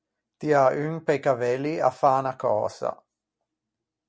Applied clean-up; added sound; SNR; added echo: none; none; none; none.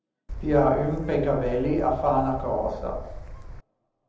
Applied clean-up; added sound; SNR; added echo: none; Gull, seagull / Wind; 10 dB; reverberation time 0.9 s.